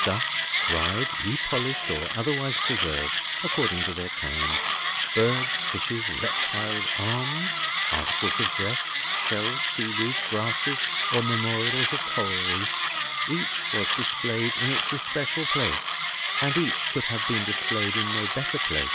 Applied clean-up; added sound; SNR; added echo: none; Mechanisms; -4 dB; none.